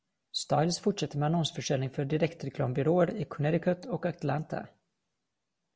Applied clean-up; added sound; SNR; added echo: none; none; none; none.